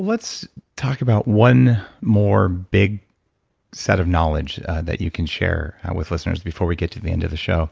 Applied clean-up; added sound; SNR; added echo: none; none; none; none.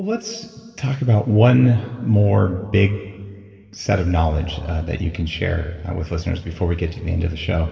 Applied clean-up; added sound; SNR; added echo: none; none; none; reverberation time 2.0 s.